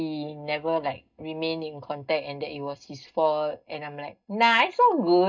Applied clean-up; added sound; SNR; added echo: neural mask model DeepFilterNet 3.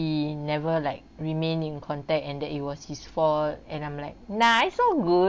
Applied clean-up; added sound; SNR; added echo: none; none; none; none.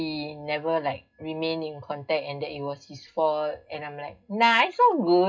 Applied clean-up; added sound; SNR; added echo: classical method WPE with log-MMSE.